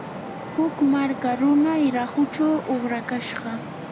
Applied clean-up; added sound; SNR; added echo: none; Traffic noise, roadway noise; 11 dB; none.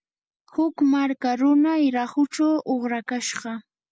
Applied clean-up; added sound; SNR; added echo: none; none; none; none.